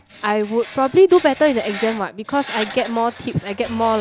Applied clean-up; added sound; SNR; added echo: none; Screech; 14 dB; none.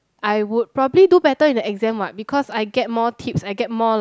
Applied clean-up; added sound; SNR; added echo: none; none; none; none.